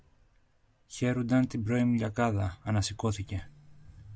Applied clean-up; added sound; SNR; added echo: none; none; none; none.